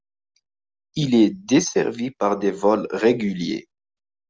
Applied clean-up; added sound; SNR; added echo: none; none; none; none.